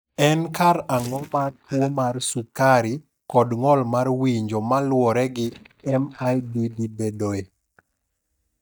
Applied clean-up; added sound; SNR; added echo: neural mask model DeepFilterNet 3.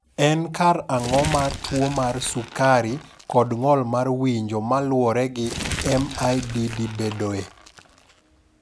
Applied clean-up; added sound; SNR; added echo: none; Crumpling, crinkling; 11 dB; none.